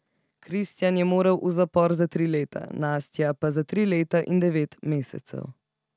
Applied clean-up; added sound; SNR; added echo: none; none; none; none.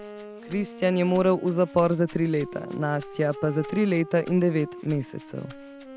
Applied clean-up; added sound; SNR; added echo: none; Rattle (instrument) + Wind instrument, woodwind instrument; 15 dB; none.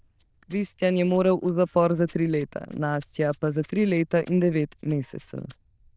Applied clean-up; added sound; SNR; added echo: neural diffusion model UNIVERSE++.